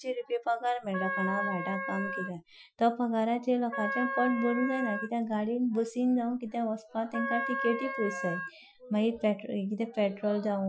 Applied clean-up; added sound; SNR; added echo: classical method Wiener filter.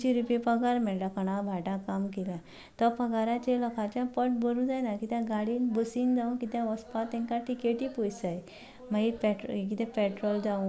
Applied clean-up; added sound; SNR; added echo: none; none; none; none.